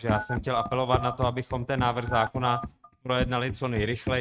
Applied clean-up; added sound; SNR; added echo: neural mask model RNNoise.